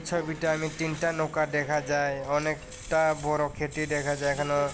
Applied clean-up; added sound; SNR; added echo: none; Bell; 19 dB; none.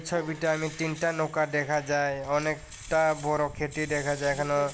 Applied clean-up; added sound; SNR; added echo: none; none; none; none.